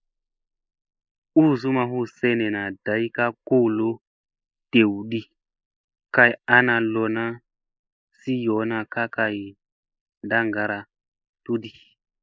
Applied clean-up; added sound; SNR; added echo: neural mask model Resemble Enhance denoiser.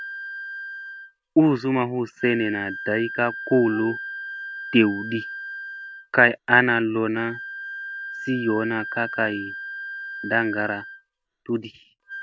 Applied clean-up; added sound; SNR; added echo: none; Wind instrument, woodwind instrument; 11 dB; none.